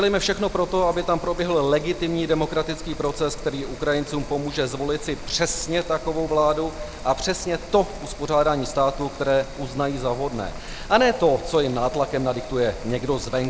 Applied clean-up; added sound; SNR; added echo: none; Rain; 12 dB; none.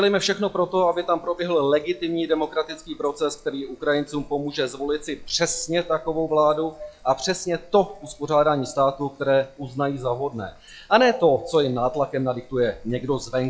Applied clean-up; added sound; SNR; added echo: classical method log-MMSE.